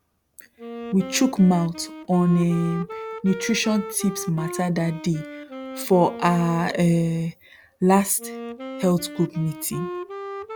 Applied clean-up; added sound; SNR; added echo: none; Wind instrument, woodwind instrument; 12 dB; none.